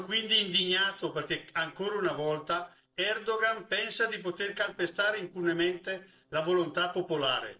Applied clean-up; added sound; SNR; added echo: neural separator model SepFormer DNS4.